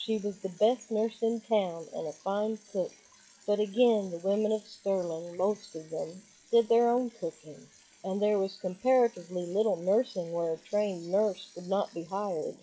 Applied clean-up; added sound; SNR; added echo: classical method WPE with log-MMSE.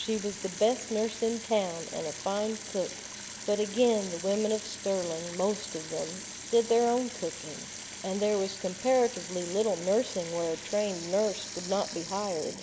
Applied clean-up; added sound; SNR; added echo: none; Sink (filling or washing) / Water tap, faucet; 11 dB; reverberation time 1.2 s.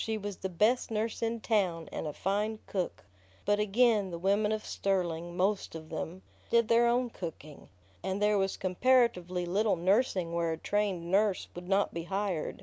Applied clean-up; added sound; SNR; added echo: none; none; none; none.